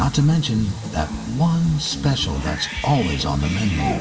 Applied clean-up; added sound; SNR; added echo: none; Bathtub (filling or washing) / Cat; 13 dB; reverberation time 1.9 s.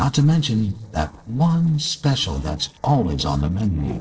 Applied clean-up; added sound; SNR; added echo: neural separator model SepFormer DNS4.